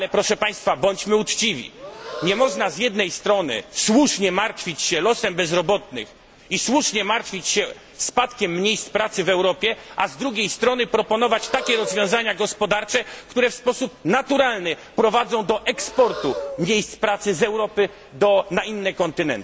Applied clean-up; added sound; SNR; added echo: none; Breathing; 16 dB; none.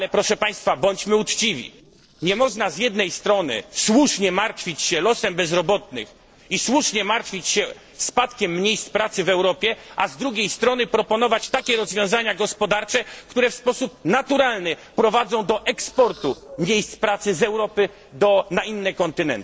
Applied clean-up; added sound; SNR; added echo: neural separator model SepFormer DNS4.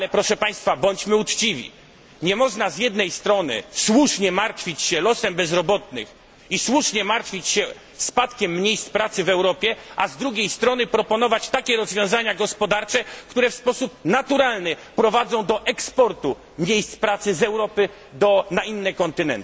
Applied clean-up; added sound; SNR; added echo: none; none; none; none.